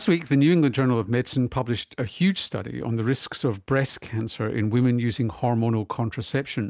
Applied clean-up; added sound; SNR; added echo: none; none; none; none.